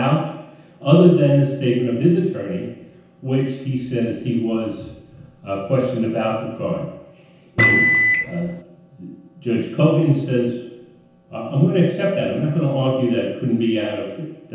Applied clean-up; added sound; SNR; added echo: none; Microwave oven; -3 dB; reverberation time 0.9 s.